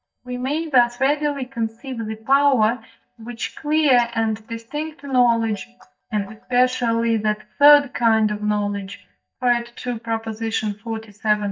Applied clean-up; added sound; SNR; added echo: neural mask model DeepFilterNet 3.